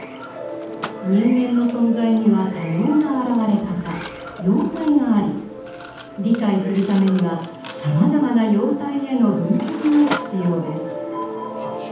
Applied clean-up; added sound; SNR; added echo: none; Mechanisms; 16 dB; reverberation time 0.8 s.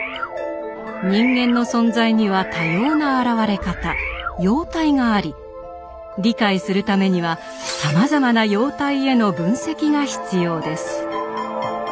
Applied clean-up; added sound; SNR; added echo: none; none; none; none.